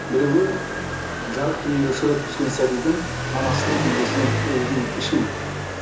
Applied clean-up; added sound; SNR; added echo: none; Motorcycle; 2 dB; reverberation time 0.7 s.